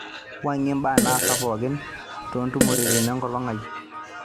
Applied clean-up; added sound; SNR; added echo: none; Fart; -1 dB; none.